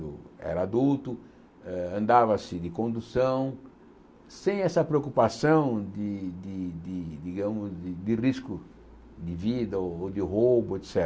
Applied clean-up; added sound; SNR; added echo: none; none; none; none.